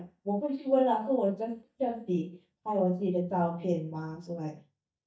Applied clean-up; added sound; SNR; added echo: neural mask model DeepFilterNet 3.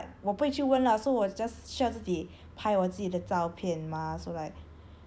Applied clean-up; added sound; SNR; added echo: none; none; none; none.